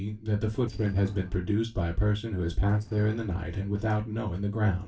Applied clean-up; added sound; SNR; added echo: neural separator model SepFormer DNS4.